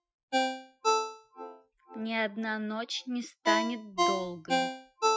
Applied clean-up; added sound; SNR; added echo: classical method Wiener filter.